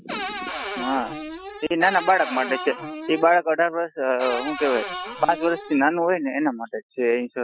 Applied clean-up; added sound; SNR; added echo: classical method Wiener filter.